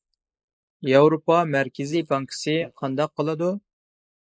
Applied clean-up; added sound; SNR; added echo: neural mask model Resemble Enhance denoiser.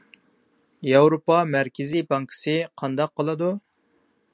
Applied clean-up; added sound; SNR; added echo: none; none; none; none.